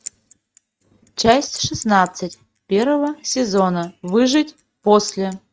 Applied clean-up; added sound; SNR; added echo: neural mask model RNNoise.